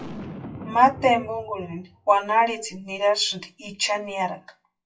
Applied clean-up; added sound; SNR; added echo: classical method WPE with log-MMSE.